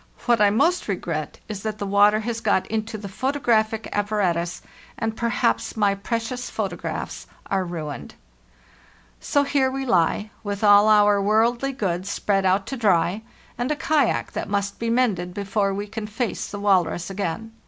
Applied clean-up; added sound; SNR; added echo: none; none; none; none.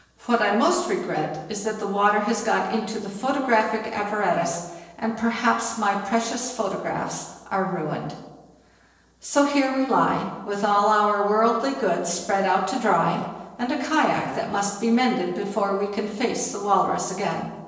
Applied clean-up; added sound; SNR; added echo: neural separator model SepFormer DNS4.